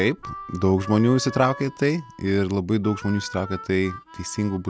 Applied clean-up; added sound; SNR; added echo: none; Wind instrument, woodwind instrument + Harmonica; 16 dB; none.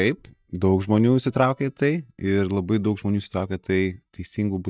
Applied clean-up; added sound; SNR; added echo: neural mask model DeepFilterNet 3.